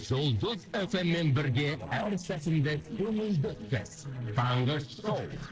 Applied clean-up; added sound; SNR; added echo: neural separator model SepFormer DNS4.